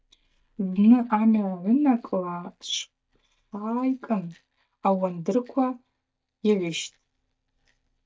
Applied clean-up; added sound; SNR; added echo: neural mask model DeepFilterNet 3.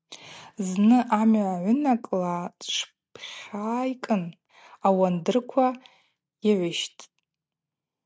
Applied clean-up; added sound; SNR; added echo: none; none; none; none.